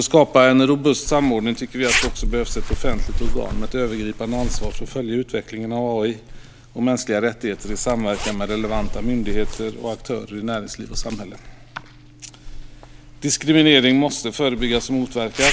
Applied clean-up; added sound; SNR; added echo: none; Zipper (clothing); 5 dB; none.